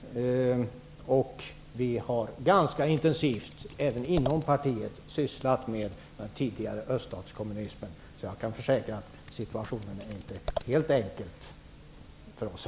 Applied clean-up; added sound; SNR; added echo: none; Scissors; 11 dB; none.